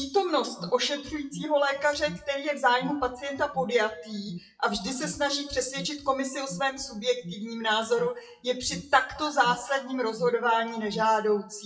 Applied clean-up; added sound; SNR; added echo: classical method WPE with log-MMSE.